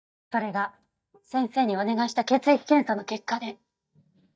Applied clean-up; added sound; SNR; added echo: neural mask model DeepFilterNet 3.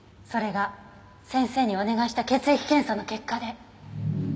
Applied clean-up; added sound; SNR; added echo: none; none; none; none.